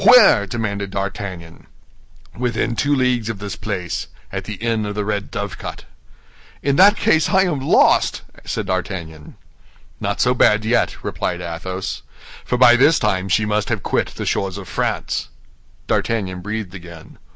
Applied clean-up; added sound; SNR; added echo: none; none; none; none.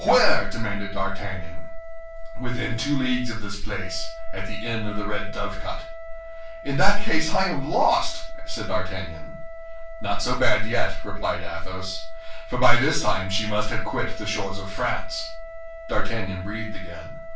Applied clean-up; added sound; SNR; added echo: none; Wind instrument, woodwind instrument; 19 dB; reverberation time 0.3 s.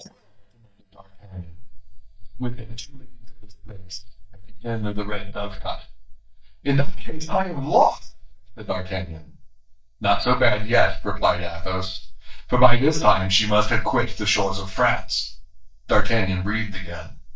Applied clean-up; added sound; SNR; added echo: neural mask model DeepFilterNet 3.